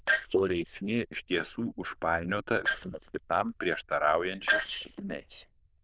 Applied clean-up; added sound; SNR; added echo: neural diffusion model UNIVERSE++.